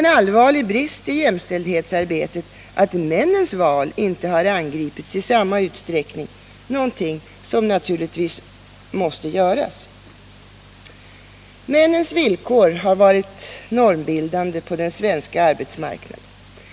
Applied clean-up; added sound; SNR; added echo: none; none; none; none.